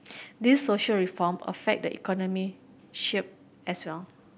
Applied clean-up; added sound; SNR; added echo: none; none; none; none.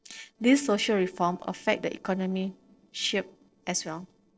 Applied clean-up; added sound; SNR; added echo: neural separator model SepFormer DNS4.